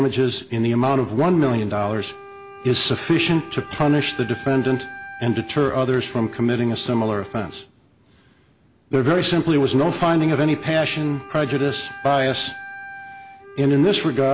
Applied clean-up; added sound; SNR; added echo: none; Wind instrument, woodwind instrument; 19 dB; none.